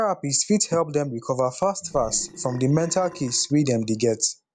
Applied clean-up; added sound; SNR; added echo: none; Burping, eructation; 18 dB; none.